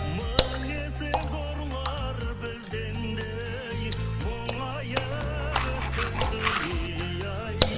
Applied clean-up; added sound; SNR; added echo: none; Tools + Water / Splash, splatter; 3 dB; none.